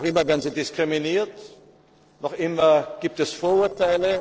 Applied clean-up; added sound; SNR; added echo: neural separator model SepFormer DNS4.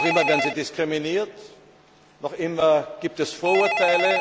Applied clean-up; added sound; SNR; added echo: none; Telephone; 4 dB; none.